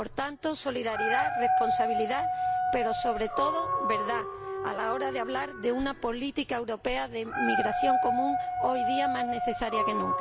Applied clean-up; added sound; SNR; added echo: none; Dog; -2 dB; none.